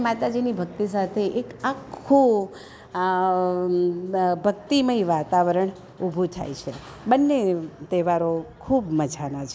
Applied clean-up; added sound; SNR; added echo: none; none; none; none.